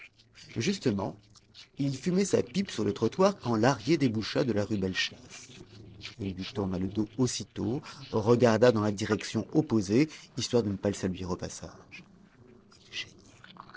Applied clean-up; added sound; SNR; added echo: neural separator model SepFormer DNS4.